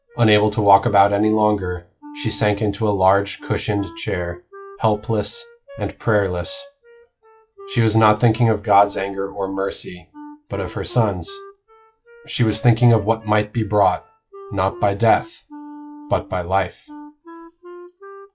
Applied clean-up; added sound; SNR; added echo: classical method log-MMSE.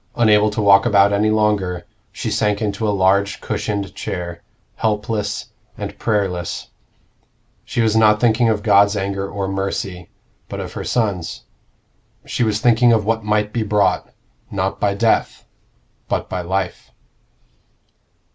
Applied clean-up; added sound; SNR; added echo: none; none; none; none.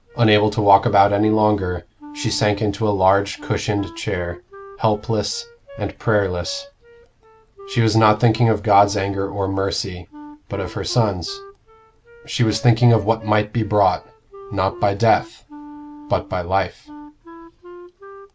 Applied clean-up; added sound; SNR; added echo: none; Wind instrument, woodwind instrument; 19 dB; none.